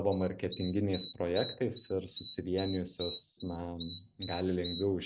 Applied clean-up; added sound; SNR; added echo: none; Bird vocalization, bird call, bird song; -2 dB; none.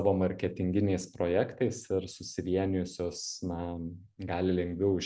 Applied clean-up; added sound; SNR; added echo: none; none; none; none.